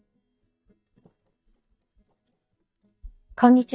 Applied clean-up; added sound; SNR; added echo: neural mask model DeepFilterNet 3.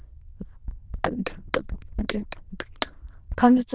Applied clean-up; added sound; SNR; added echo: neural diffusion model UNIVERSE++.